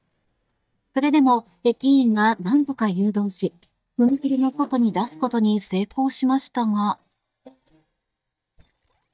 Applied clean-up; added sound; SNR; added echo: neural mask model DeepFilterNet 3.